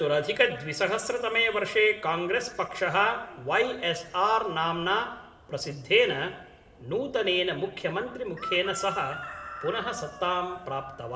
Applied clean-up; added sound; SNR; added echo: none; Chicken, rooster; 17 dB; reverberation time 0.8 s.